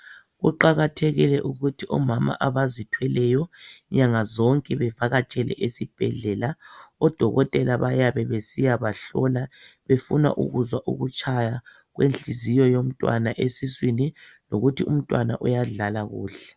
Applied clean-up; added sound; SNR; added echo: none; none; none; none.